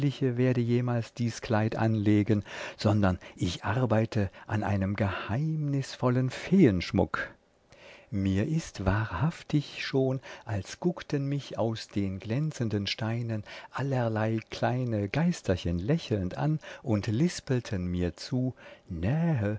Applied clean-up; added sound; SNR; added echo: none; none; none; none.